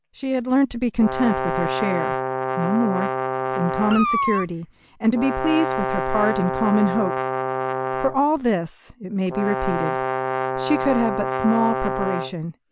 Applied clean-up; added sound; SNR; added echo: none; Brass instrument + Meow; 2 dB; none.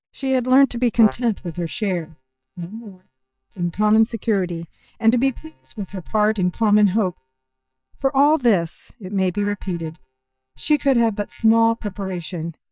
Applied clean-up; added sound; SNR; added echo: neural mask model DeepFilterNet 3.